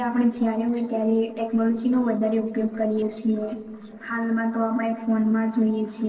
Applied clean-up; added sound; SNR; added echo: neural separator model SepFormer DNS4.